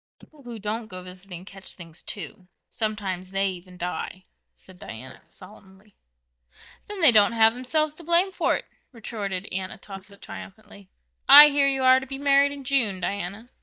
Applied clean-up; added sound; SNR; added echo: neural mask model DeepFilterNet 3.